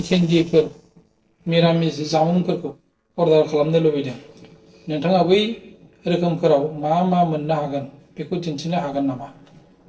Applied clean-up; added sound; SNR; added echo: neural separator model SepFormer DNS4.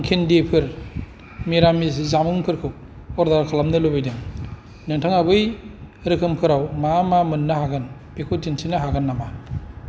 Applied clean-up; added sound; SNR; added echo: none; none; none; none.